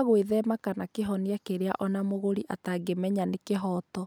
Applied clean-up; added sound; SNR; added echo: none; none; none; none.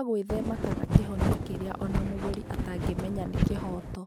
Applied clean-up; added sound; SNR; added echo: none; Wind; -5 dB; none.